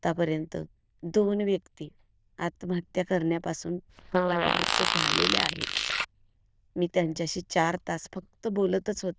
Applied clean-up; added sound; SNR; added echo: neural diffusion model UNIVERSE++.